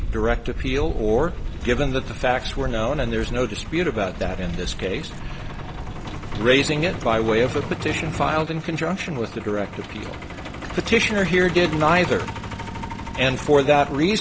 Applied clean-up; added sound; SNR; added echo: none; Truck; 7 dB; none.